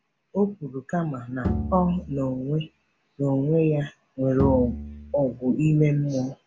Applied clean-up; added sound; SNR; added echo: none; Bowed string instrument; 7 dB; none.